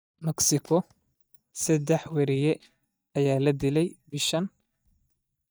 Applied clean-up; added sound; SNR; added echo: neural mask model DeepFilterNet 3.